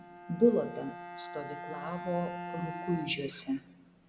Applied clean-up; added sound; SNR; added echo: none; Bowed string instrument; 13 dB; none.